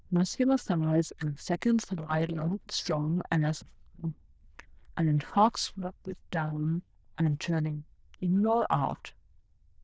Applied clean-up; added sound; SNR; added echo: neural diffusion model UNIVERSE++.